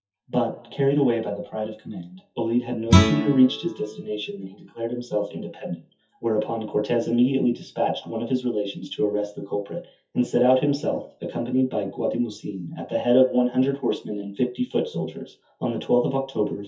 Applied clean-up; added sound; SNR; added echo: classical method WPE with log-MMSE.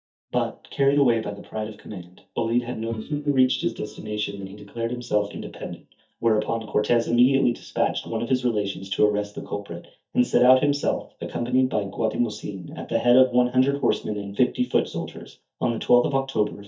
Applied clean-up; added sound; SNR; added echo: neural mask model DeepFilterNet 3.